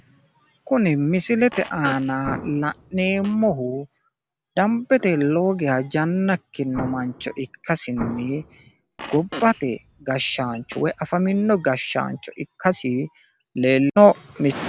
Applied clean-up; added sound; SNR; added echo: none; Explosion + Fart; 14 dB; none.